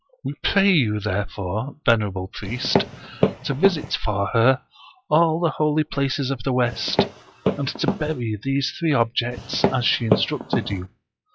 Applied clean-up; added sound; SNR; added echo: classical method log-MMSE.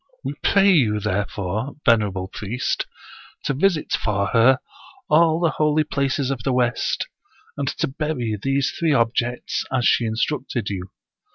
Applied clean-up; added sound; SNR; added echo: none; none; none; none.